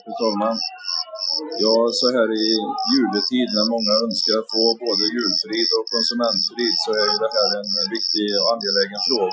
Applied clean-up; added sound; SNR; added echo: classical method Wiener filter.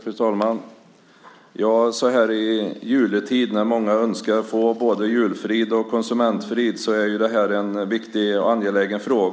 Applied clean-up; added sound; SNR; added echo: none; none; none; none.